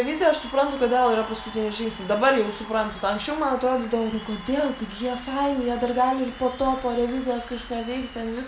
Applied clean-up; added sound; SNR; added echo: none; Applause / Cheering; 17 dB; none.